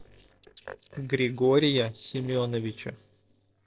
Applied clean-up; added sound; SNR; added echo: neural separator model SepFormer DNS4.